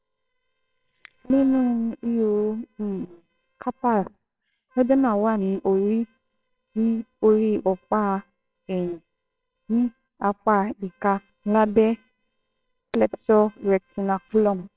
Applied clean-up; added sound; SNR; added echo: neural separator model SepFormer WHAMR!.